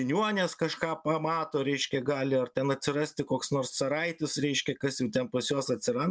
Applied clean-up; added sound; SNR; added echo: none; none; none; none.